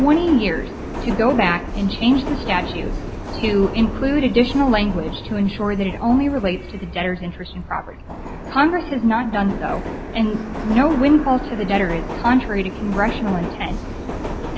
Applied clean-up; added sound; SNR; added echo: none; Subway, metro, underground; 7 dB; none.